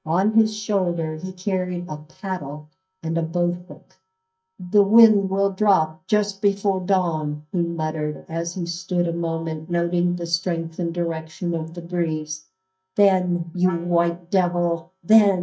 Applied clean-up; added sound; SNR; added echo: neural mask model DeepFilterNet 3.